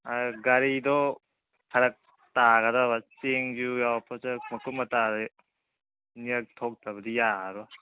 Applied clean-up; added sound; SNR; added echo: none; none; none; none.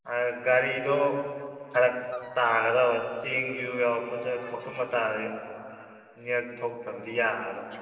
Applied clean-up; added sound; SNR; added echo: neural separator model SepFormer DNS4.